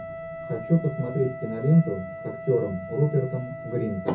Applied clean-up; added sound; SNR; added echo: none; Wind instrument, woodwind instrument; 12 dB; reverberation time 0.3 s.